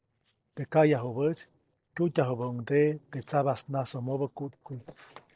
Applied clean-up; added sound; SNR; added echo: neural separator model SepFormer DNS4.